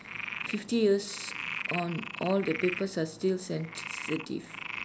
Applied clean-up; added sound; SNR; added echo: none; Frog; 8 dB; none.